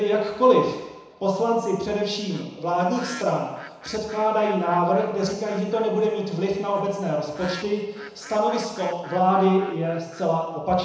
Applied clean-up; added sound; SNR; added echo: none; Bird; 19 dB; reverberation time 1.0 s.